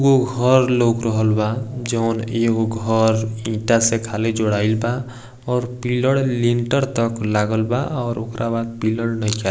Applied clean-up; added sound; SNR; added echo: none; none; none; none.